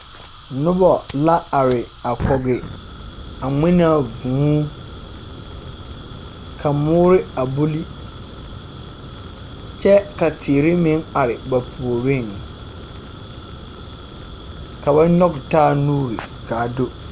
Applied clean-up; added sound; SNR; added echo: none; Fire; 14 dB; none.